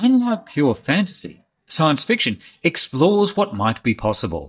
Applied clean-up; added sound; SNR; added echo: neural mask model DeepFilterNet 3.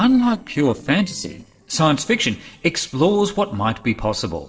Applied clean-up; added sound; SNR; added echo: neural separator model SepFormer DNS4.